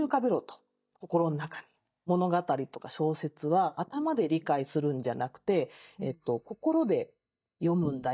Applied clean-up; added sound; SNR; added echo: neural mask model DeepFilterNet 3.